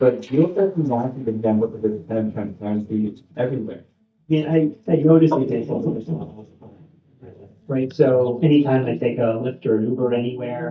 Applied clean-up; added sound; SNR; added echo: neural mask model DeepFilterNet 3.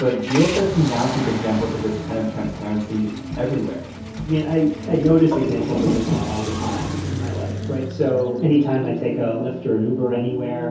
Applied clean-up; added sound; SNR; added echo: none; Car; 11 dB; reverberation time 0.6 s.